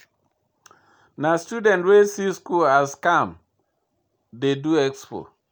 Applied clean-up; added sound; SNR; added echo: none; none; none; none.